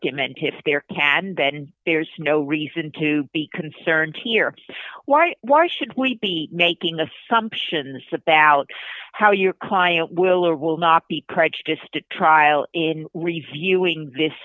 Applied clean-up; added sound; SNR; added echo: none; none; none; none.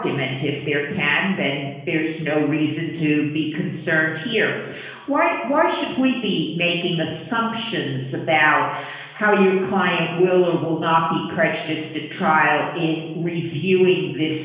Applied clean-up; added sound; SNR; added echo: none; none; none; reverberation time 1.1 s.